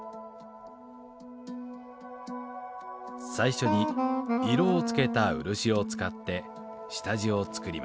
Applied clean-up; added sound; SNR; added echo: none; Wind instrument, woodwind instrument; -2 dB; none.